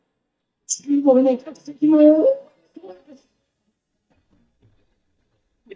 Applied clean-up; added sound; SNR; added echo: neural mask model DeepFilterNet 3.